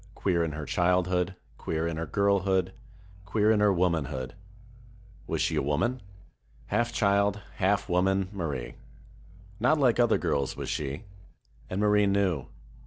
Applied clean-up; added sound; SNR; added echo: none; Growling; 19 dB; none.